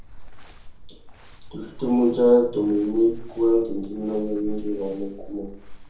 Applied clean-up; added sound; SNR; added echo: none; Crumpling, crinkling; 12 dB; reverberation time 0.6 s.